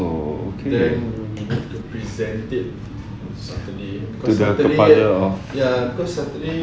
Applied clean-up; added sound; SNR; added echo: none; none; none; none.